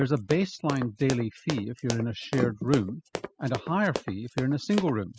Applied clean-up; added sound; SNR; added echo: classical method spectral subtraction.